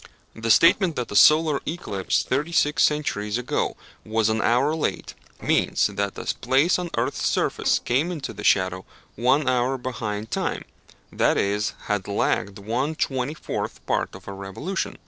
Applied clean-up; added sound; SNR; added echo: neural separator model SepFormer DNS4.